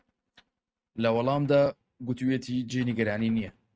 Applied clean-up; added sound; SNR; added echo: neural mask model RNNoise.